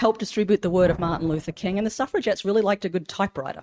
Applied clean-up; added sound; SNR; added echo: neural mask model RNNoise.